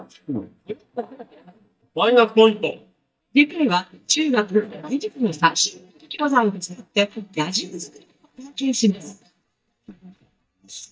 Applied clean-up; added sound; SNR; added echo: neural mask model DeepFilterNet 3.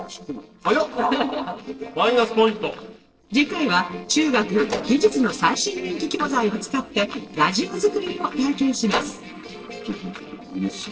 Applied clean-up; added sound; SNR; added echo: neural separator model SepFormer DNS4.